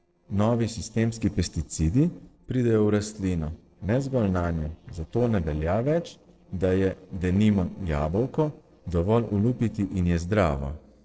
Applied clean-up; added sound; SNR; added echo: neural separator model SepFormer DNS4.